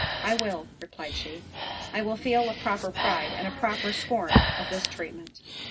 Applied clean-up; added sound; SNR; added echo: none; Breathing; 0 dB; reverberation time 0.4 s.